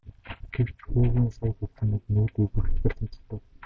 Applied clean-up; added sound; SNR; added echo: none; none; none; none.